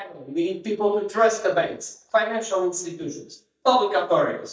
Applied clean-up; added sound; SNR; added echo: neural mask model DeepFilterNet 3.